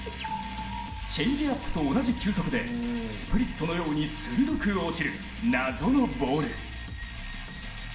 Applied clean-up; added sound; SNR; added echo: none; none; none; reverberation time 0.8 s.